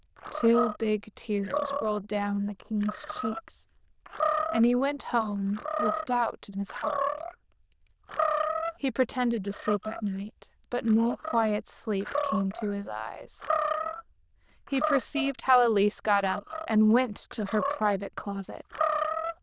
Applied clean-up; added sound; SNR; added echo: neural diffusion model UNIVERSE++.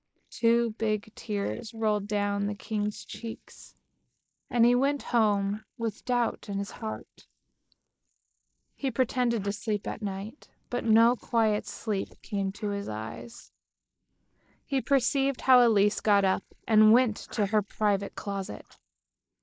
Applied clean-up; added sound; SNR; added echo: neural mask model Resemble Enhance denoiser.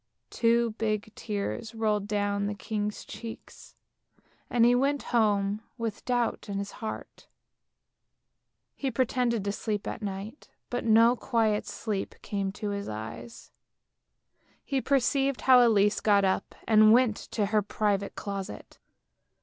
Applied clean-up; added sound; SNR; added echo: none; none; none; none.